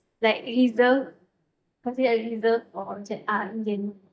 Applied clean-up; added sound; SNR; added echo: neural mask model DeepFilterNet 3.